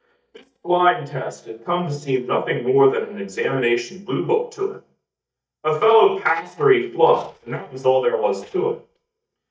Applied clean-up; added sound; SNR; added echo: neural mask model DeepFilterNet 3.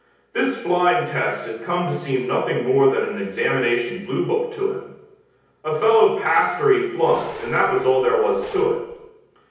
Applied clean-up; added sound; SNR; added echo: none; Bark; 17 dB; reverberation time 0.8 s.